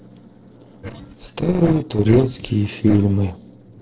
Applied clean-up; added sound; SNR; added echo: neural separator model SepFormer DNS4.